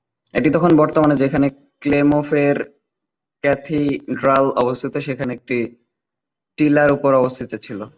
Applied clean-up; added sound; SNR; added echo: none; none; none; none.